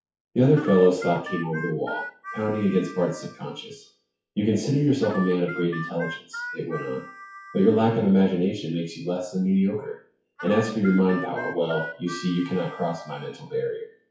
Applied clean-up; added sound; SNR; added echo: classical method WPE with log-MMSE.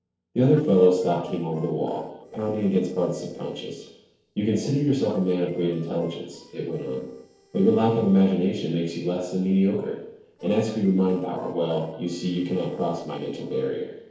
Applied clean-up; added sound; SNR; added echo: neural separator model SepFormer DNS4.